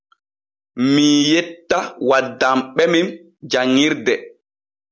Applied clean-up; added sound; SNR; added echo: none; none; none; none.